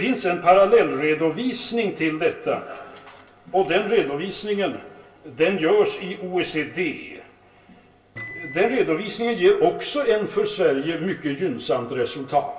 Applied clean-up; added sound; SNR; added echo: none; Microwave oven; 15 dB; reverberation time 0.3 s.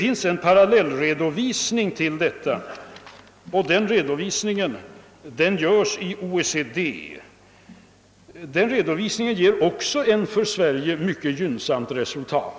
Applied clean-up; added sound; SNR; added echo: none; none; none; none.